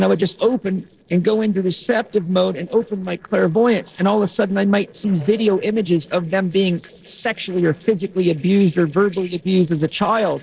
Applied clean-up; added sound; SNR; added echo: neural separator model SepFormer DNS4.